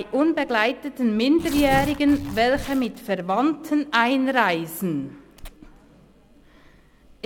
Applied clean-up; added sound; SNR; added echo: none; Tearing; 15 dB; none.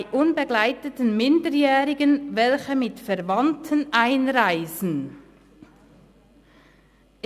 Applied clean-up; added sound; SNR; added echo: none; none; none; none.